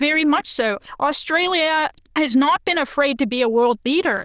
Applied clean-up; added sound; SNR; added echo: neural diffusion model UNIVERSE++.